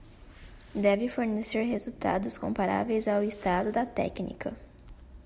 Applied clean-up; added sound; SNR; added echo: none; none; none; none.